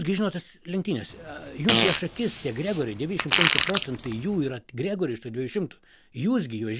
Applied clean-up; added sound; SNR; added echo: none; Fart; -3 dB; none.